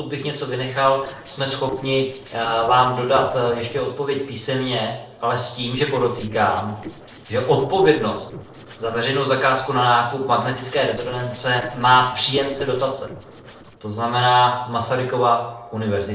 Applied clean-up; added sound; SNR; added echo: neural separator model SepFormer DNS4.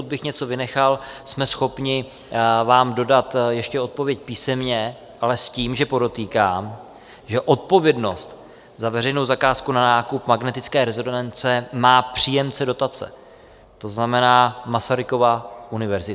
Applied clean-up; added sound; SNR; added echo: none; none; none; none.